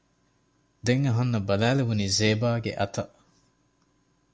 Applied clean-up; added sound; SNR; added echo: none; none; none; none.